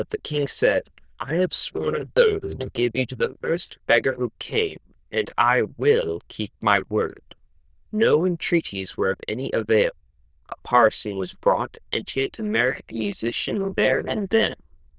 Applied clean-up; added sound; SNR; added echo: neural diffusion model UNIVERSE++.